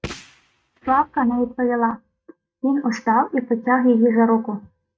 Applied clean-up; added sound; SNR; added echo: neural mask model RNNoise.